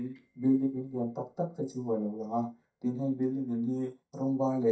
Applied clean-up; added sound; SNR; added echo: neural mask model DeepFilterNet 3.